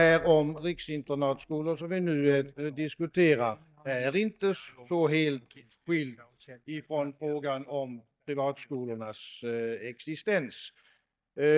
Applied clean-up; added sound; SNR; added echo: neural mask model DeepFilterNet 3.